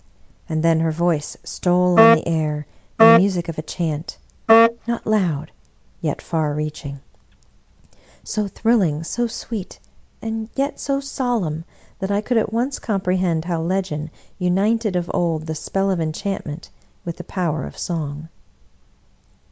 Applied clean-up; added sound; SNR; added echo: none; Wind instrument, woodwind instrument; -4 dB; none.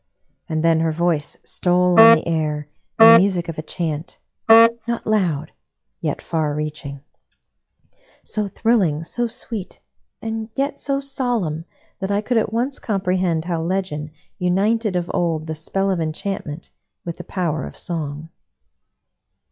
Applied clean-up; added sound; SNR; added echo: classical method log-MMSE.